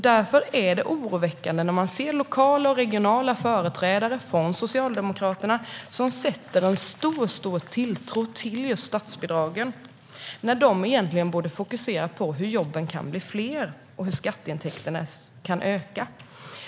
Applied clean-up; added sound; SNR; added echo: none; none; none; none.